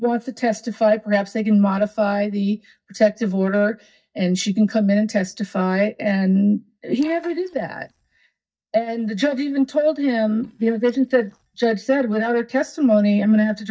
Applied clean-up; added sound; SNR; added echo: neural mask model DeepFilterNet 3.